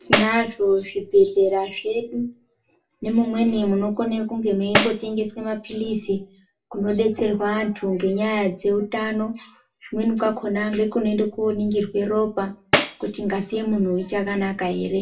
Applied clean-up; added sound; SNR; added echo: none; Tambourine; 4 dB; reverberation time 0.2 s.